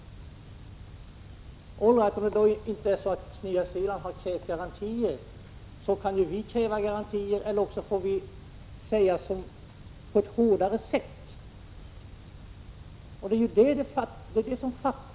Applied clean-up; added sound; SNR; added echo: none; none; none; none.